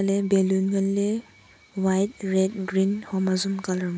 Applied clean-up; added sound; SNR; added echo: none; none; none; none.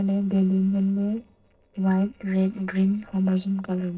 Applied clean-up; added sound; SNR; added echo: neural separator model SepFormer DNS4.